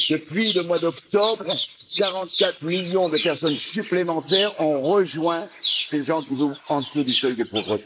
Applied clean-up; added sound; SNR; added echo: neural mask model Resemble Enhance denoiser.